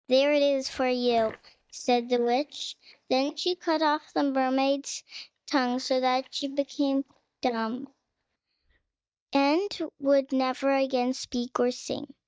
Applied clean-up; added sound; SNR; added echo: neural mask model DeepFilterNet 3.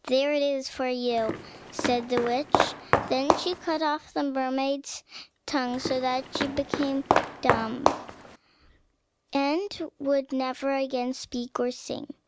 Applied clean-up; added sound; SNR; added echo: none; Walk, footsteps; -1 dB; none.